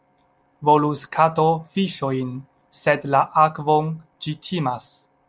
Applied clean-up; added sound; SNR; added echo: none; none; none; none.